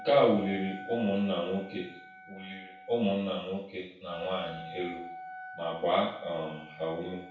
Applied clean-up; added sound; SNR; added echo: none; Wind instrument, woodwind instrument; 15 dB; reverberation time 0.6 s.